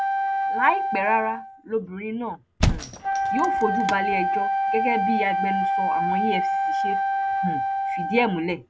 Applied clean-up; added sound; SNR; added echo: none; Thump, thud + Wind instrument, woodwind instrument; -3 dB; none.